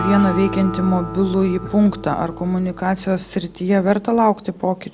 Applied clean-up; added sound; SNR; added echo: none; Acoustic guitar; 11 dB; none.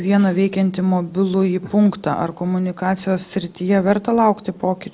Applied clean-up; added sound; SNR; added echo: none; none; none; none.